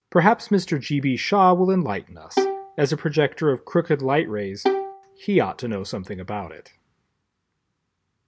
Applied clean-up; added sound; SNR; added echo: none; Bowed string instrument; 5 dB; none.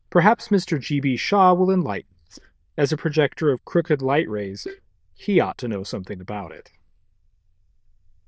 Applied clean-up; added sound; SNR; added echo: neural diffusion model UNIVERSE++.